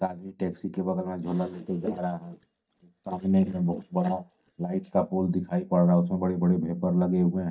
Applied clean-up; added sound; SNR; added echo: neural mask model DeepFilterNet 3.